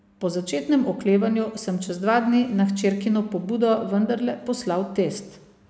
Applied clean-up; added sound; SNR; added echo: none; none; none; none.